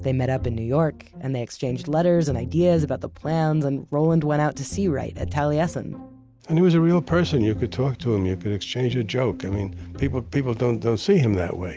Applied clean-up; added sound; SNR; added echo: none; none; none; none.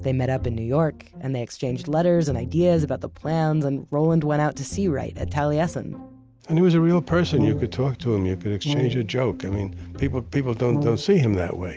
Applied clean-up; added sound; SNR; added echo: none; Brass instrument; 6 dB; none.